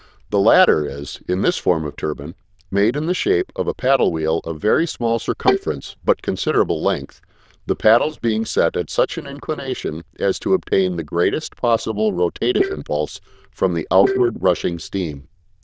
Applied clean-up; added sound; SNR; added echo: neural diffusion model UNIVERSE++.